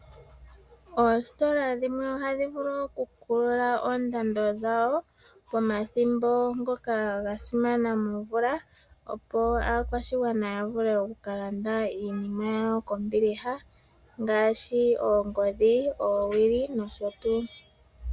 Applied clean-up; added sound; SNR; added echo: none; none; none; none.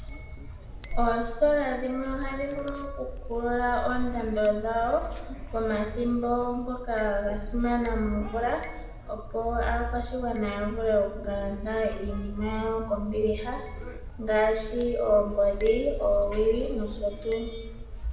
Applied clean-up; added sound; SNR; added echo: none; Chink, clink; 7 dB; reverberation time 0.9 s.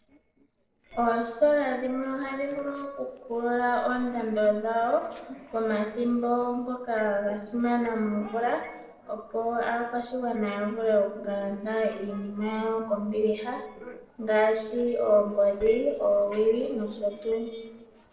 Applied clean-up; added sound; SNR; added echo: neural separator model SepFormer DNS4.